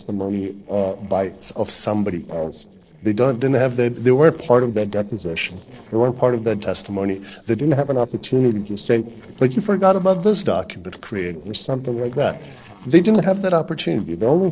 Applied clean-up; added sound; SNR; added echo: neural separator model SepFormer DNS4.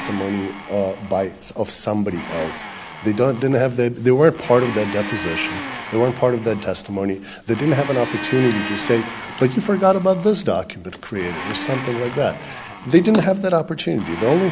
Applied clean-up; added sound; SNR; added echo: none; Domestic sounds, home sounds; 12 dB; none.